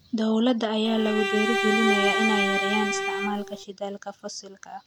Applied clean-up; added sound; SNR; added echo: none; Bowed string instrument; -1 dB; none.